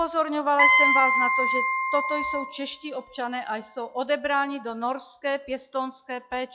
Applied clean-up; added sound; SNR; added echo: classical method log-MMSE.